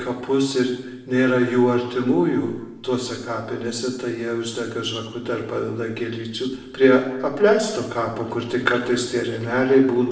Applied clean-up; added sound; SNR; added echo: none; none; none; reverberation time 0.9 s.